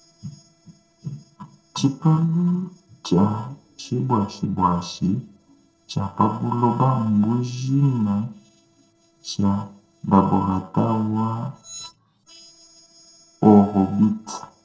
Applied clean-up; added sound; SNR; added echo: neural separator model SepFormer DNS4.